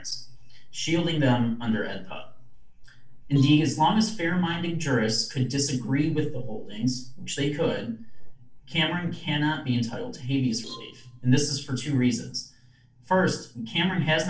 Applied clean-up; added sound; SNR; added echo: neural separator model SepFormer DNS4.